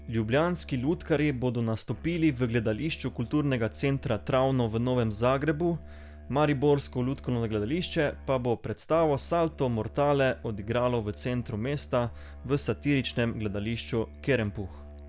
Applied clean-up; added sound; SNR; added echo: none; Musical instrument; 17 dB; none.